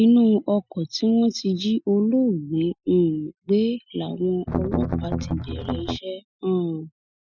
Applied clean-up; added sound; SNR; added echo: classical method Wiener filter.